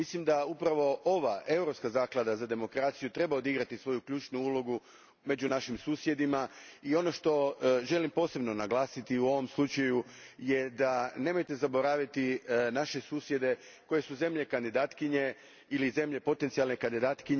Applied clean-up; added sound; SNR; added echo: none; none; none; none.